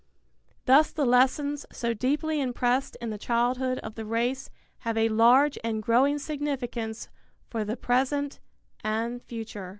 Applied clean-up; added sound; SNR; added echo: none; none; none; none.